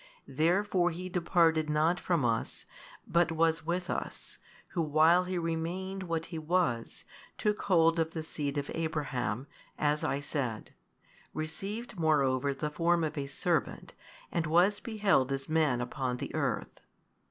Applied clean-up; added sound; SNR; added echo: none; none; none; none.